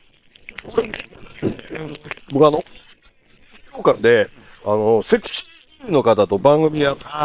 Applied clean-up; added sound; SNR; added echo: neural separator model SepFormer WHAM!.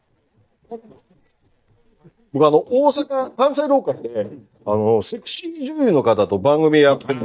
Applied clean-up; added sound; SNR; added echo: neural mask model DeepFilterNet 3.